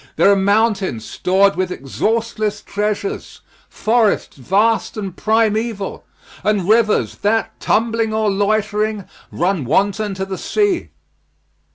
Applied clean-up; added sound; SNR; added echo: none; none; none; none.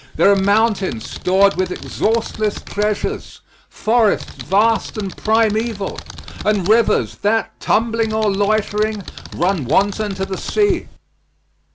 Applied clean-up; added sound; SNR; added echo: none; Computer keyboard; 13 dB; none.